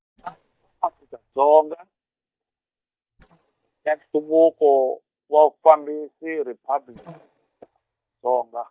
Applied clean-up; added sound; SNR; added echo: neural mask model DeepFilterNet 3.